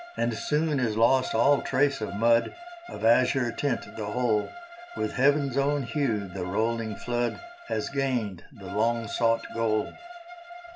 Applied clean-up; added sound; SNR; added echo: none; Bowed string instrument; 14 dB; reverberation time 0.3 s.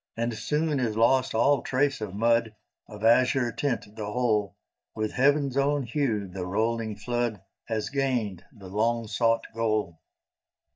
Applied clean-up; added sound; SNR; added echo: neural mask model DeepFilterNet 3.